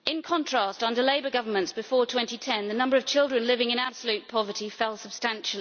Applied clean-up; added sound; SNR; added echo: none; none; none; none.